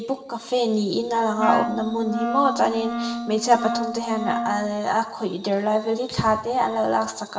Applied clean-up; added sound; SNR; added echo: none; Wind instrument, woodwind instrument; 5 dB; reverberation time 0.9 s.